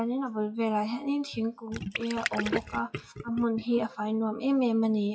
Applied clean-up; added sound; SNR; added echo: classical method WPE with log-MMSE.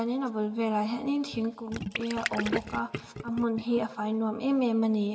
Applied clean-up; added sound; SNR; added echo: none; Gurgling; 7 dB; reverberation time 2.3 s.